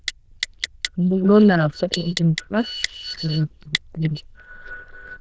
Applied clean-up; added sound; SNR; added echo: neural diffusion model UNIVERSE++.